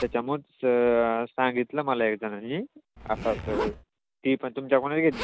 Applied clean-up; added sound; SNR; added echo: none; Zipper (clothing); 14 dB; none.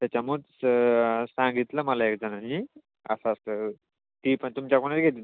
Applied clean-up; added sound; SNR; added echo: none; none; none; none.